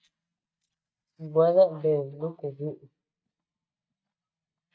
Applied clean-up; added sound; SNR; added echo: neural mask model DeepFilterNet 3.